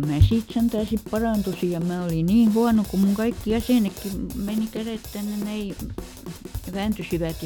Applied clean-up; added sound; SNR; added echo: none; Drum kit; 14 dB; none.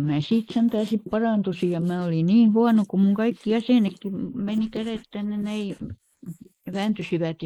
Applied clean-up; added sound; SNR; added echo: neural mask model Resemble Enhance denoiser.